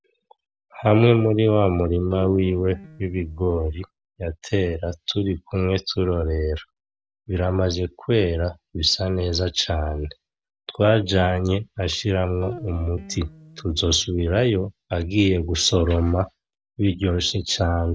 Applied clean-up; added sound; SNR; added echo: none; Guitar; 17 dB; none.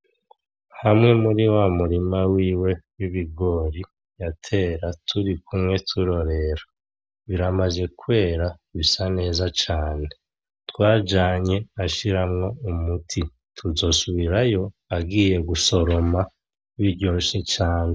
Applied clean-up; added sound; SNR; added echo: none; none; none; none.